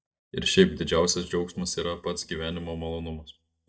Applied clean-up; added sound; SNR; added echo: neural mask model DeepFilterNet 3.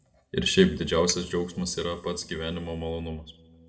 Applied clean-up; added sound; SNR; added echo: none; Chink, clink; 14 dB; reverberation time 1.0 s.